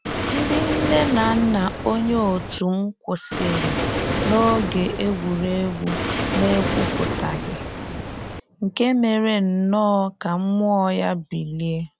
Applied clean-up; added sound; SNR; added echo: none; Waves, surf; 3 dB; none.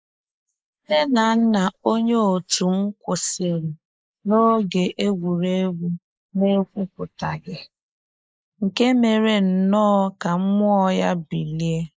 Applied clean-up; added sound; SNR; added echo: neural mask model Resemble Enhance denoiser.